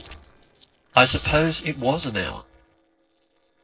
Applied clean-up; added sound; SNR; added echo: neural separator model SepFormer DNS4.